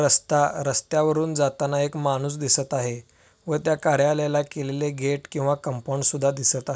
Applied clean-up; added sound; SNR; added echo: none; none; none; none.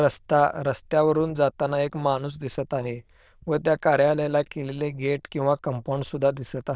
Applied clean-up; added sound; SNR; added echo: neural diffusion model UNIVERSE++.